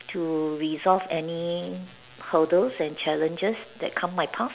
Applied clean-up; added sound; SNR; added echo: none; none; none; none.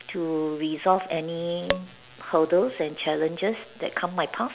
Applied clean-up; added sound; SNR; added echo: none; Tap / Glass; 3 dB; none.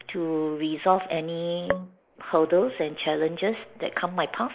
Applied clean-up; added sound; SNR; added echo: neural mask model Resemble Enhance denoiser.